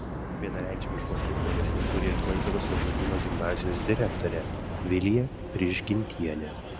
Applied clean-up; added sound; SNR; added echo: none; Aircraft; 0 dB; none.